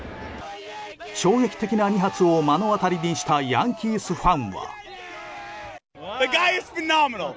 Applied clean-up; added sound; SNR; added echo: none; none; none; none.